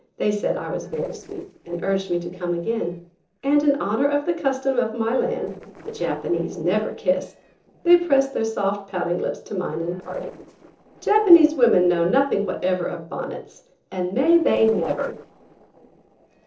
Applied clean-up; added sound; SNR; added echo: neural separator model SepFormer DNS4.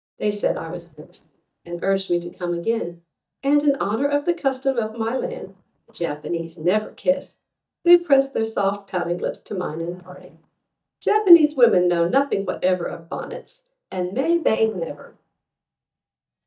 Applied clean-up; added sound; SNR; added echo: neural mask model DeepFilterNet 3.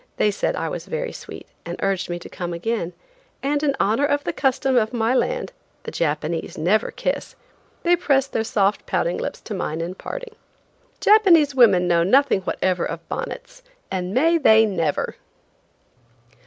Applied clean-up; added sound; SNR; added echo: none; none; none; none.